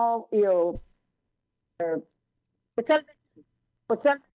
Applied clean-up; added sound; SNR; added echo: neural mask model DeepFilterNet 3.